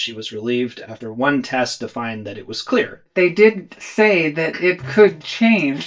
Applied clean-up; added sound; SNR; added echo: neural mask model DeepFilterNet 3.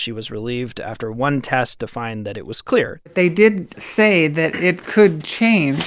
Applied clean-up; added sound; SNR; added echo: none; none; none; none.